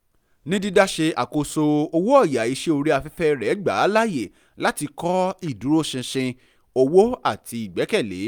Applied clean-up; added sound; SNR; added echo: none; none; none; none.